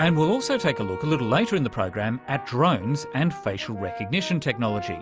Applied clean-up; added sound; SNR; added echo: none; Brass instrument; 12 dB; none.